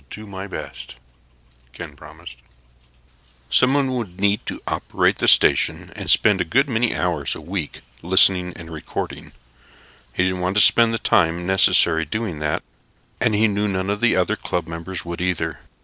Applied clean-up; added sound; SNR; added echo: none; none; none; none.